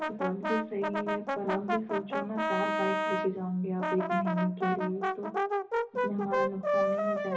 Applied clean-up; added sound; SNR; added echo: none; Brass instrument; -2 dB; reverberation time 0.5 s.